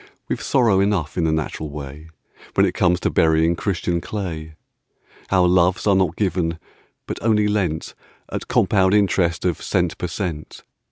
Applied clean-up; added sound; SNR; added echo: none; none; none; none.